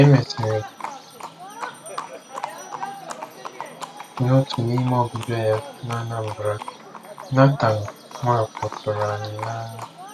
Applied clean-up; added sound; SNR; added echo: none; Livestock, farm animals, working animals; 12 dB; none.